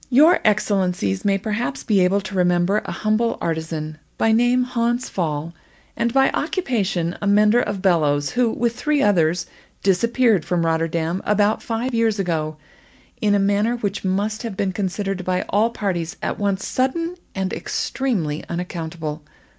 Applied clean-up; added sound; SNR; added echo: none; none; none; none.